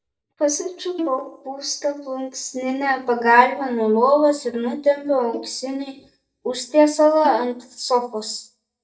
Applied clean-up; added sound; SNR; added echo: neural mask model DeepFilterNet 3.